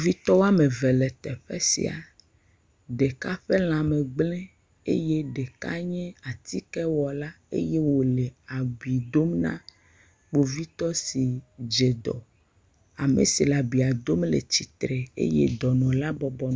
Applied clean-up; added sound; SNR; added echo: none; none; none; none.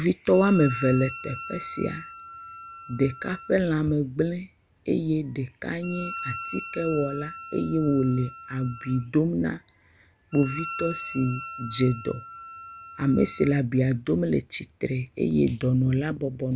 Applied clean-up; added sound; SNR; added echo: none; Wind instrument, woodwind instrument; 13 dB; none.